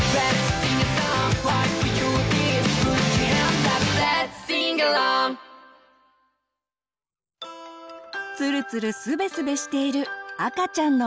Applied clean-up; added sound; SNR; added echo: none; none; none; none.